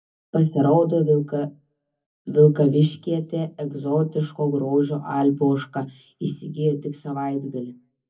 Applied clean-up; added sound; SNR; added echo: none; none; none; reverberation time 0.3 s.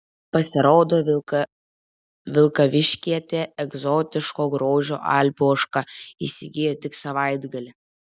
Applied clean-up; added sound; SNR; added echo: none; none; none; none.